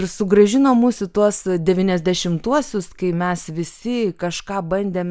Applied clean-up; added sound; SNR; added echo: none; none; none; none.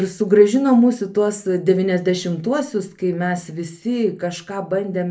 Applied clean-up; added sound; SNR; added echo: none; none; none; reverberation time 0.3 s.